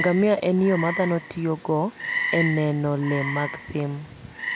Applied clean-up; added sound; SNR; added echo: none; Frog; 8 dB; none.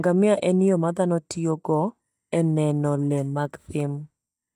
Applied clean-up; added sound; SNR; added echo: neural mask model DeepFilterNet 3.